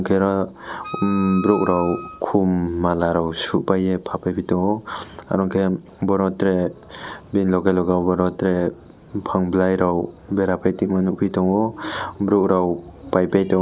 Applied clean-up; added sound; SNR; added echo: none; Wind instrument, woodwind instrument; 13 dB; none.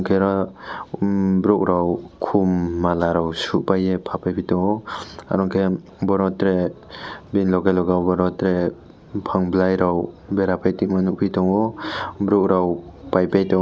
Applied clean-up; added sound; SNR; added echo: none; none; none; none.